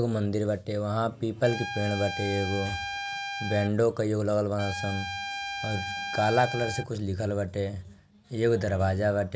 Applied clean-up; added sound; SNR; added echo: none; Trumpet; 7 dB; none.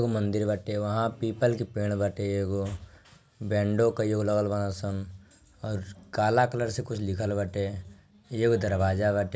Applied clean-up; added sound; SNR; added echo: none; none; none; none.